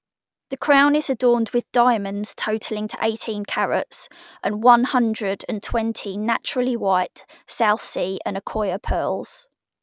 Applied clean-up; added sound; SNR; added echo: none; none; none; none.